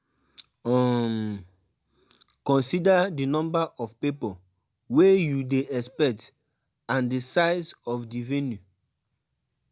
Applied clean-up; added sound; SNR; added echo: none; none; none; none.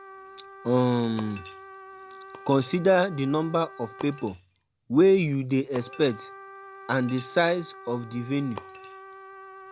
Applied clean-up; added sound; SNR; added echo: none; Trumpet + Shatter; 18 dB; none.